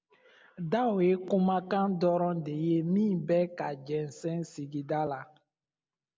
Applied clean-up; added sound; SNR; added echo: none; none; none; none.